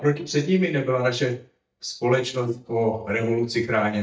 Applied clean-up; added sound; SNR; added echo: neural mask model DeepFilterNet 3.